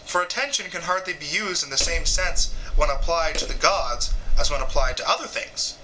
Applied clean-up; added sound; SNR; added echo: none; Hammer; -4 dB; none.